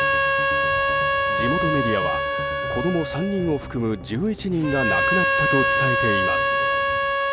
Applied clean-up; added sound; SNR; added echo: none; Harmonica; -4 dB; none.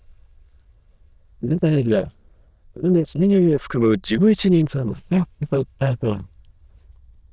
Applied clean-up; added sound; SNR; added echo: neural diffusion model UNIVERSE++.